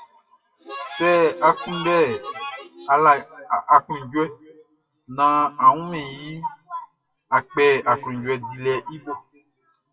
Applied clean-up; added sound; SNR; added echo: classical method WPE with log-MMSE.